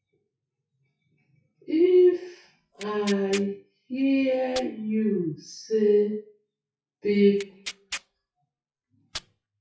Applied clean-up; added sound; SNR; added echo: classical method WPE with log-MMSE.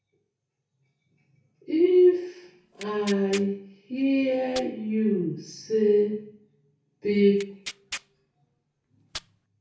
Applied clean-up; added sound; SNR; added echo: none; Tearing; 17 dB; reverberation time 0.6 s.